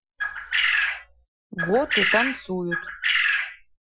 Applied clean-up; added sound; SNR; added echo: classical method Wiener filter.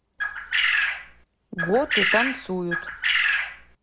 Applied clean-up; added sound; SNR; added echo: none; Bird; -5 dB; none.